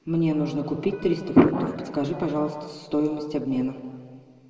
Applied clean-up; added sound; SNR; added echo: none; Electric guitar; 20 dB; reverberation time 2.1 s.